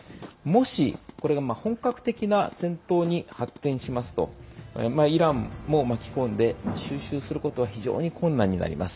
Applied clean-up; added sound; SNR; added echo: none; none; none; none.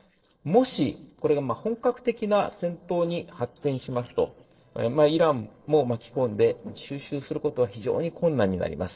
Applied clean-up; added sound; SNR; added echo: neural separator model SepFormer DNS4.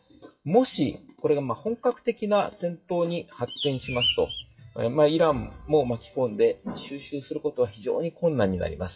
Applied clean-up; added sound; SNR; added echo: classical method WPE with log-MMSE.